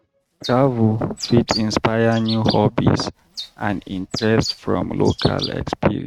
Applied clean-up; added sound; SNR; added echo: neural mask model RNNoise.